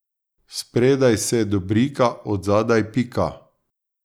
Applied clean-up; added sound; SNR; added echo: none; none; none; none.